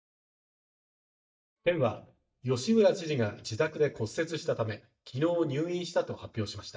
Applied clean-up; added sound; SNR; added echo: neural mask model DeepFilterNet 3.